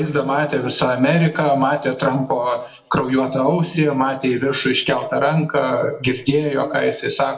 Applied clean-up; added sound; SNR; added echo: none; none; none; reverberation time 0.5 s.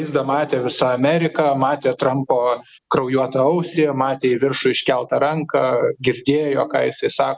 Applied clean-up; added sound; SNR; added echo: none; none; none; none.